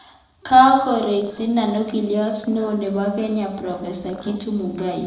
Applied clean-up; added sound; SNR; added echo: neural separator model SepFormer DNS4.